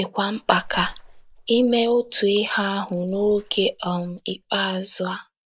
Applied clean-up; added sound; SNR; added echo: neural mask model DeepFilterNet 3.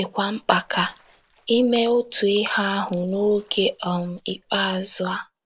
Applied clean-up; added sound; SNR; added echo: neural separator model SepFormer DNS4.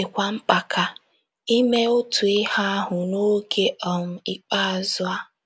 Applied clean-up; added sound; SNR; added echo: none; none; none; none.